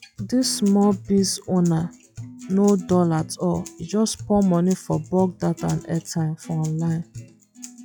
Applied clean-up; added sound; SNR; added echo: classical method log-MMSE.